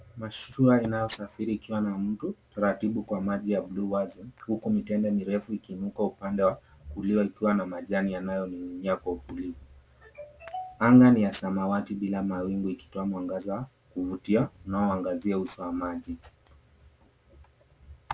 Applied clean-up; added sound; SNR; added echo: none; none; none; none.